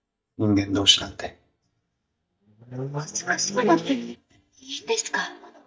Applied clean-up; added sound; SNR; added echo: neural mask model DeepFilterNet 3.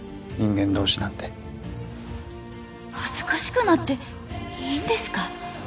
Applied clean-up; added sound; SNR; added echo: none; none; none; none.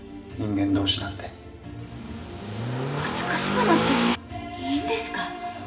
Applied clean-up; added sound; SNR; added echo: none; Accelerating, revving, vroom / Car; -2 dB; reverberation time 0.8 s.